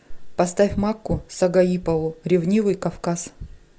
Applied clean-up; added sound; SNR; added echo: none; none; none; none.